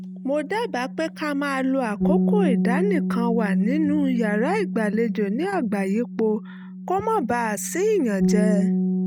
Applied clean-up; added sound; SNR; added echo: neural mask model RNNoise.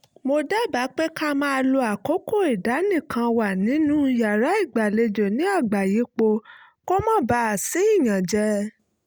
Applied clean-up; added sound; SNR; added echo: none; none; none; none.